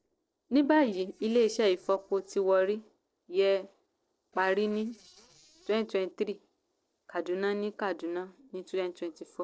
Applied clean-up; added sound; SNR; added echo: neural separator model SepFormer DNS4.